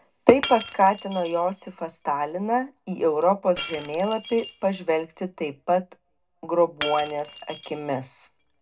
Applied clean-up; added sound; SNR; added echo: none; Shatter; 11 dB; reverberation time 0.2 s.